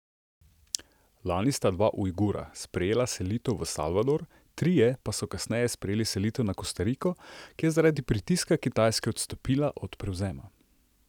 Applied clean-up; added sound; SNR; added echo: none; none; none; none.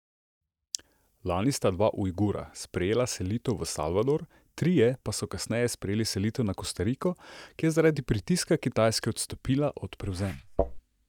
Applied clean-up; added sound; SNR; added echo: neural mask model DeepFilterNet 3.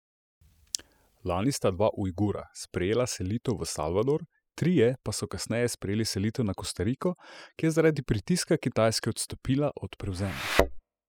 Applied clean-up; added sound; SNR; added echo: classical method spectral subtraction.